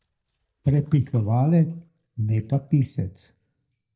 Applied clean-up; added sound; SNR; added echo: neural mask model DeepFilterNet 3.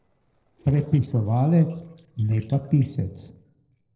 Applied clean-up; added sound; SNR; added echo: neural separator model SepFormer DNS4.